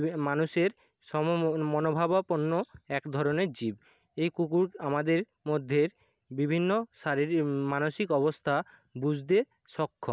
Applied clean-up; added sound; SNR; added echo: none; none; none; none.